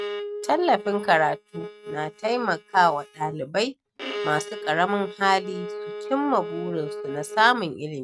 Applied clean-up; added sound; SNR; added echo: neural mask model RNNoise.